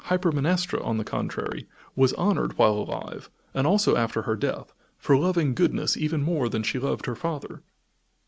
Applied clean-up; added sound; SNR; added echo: none; none; none; none.